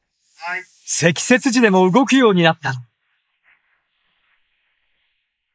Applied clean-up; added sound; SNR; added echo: neural mask model Resemble Enhance denoiser.